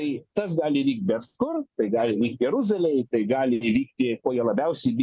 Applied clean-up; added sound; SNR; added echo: none; none; none; none.